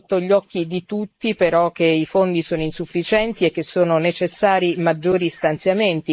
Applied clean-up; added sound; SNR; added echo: neural mask model Resemble Enhance denoiser.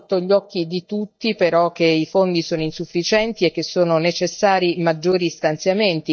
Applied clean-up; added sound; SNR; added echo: neural mask model DeepFilterNet 3.